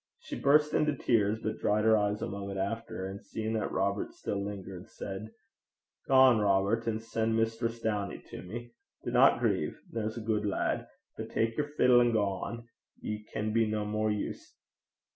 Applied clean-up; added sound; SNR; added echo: none; none; none; none.